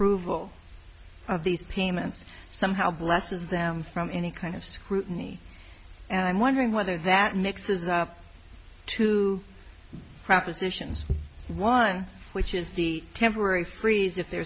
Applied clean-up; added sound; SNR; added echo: none; none; none; none.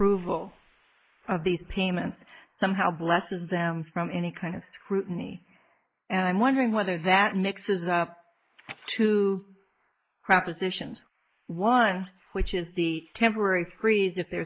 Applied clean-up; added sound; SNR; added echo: neural mask model Resemble Enhance denoiser.